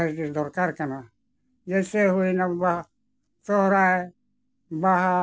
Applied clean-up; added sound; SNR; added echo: none; none; none; none.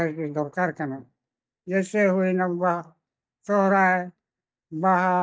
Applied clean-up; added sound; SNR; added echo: neural mask model DeepFilterNet 3.